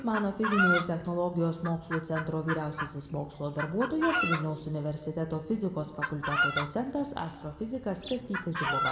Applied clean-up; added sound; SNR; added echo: none; Chicken, rooster; 3 dB; reverberation time 1.0 s.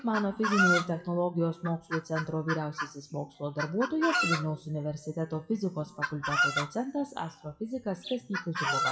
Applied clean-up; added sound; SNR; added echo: classical method WPE with log-MMSE.